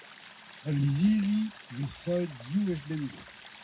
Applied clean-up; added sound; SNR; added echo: none; Stream; 19 dB; reverberation time 0.3 s.